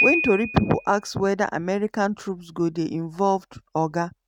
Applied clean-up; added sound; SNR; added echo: neural mask model RNNoise.